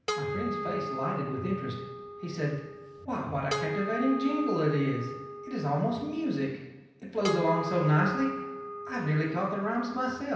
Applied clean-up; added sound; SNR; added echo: none; Harp; 7 dB; reverberation time 0.9 s.